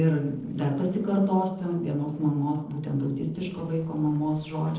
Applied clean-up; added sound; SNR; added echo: neural separator model SepFormer DNS4.